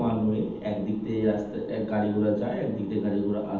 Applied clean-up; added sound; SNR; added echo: none; none; none; reverberation time 0.8 s.